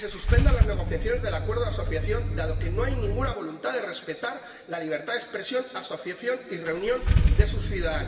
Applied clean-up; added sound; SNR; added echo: none; Idling / Engine starting / Car; -4 dB; reverberation time 2.8 s.